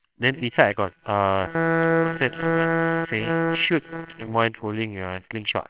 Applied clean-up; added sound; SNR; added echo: neural separator model SepFormer WHAMR!.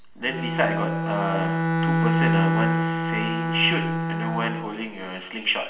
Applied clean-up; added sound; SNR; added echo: none; Bowed string instrument; -3 dB; reverberation time 0.9 s.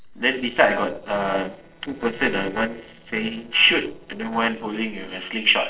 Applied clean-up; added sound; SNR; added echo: neural separator model SepFormer DNS4.